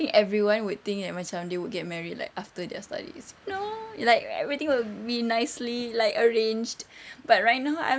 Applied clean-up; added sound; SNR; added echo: none; none; none; none.